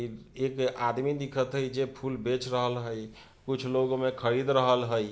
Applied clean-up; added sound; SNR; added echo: none; none; none; none.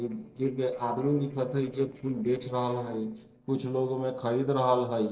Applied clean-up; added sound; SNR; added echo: neural separator model SepFormer DNS4.